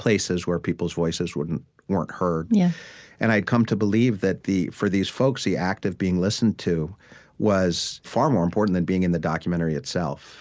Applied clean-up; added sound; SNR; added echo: none; none; none; none.